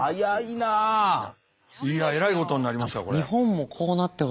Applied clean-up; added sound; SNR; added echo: neural mask model Resemble Enhance denoiser.